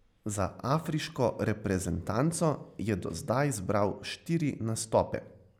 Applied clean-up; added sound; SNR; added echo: none; none; none; none.